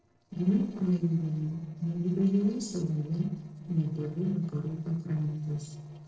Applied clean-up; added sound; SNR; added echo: neural separator model SepFormer DNS4.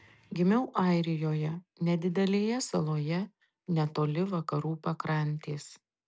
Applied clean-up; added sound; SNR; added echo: none; none; none; none.